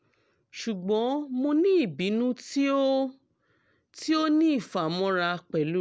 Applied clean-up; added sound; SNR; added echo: none; none; none; none.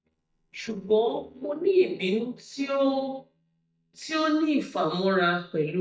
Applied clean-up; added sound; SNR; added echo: neural mask model DeepFilterNet 3.